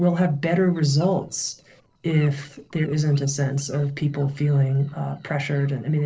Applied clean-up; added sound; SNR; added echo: neural separator model SepFormer DNS4.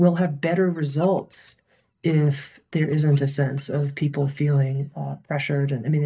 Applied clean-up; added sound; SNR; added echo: neural mask model DeepFilterNet 3.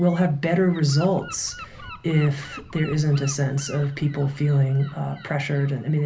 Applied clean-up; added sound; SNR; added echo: none; Gull, seagull / Wind; 20 dB; reverberation time 0.3 s.